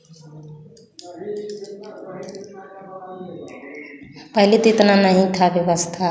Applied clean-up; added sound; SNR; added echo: none; none; none; none.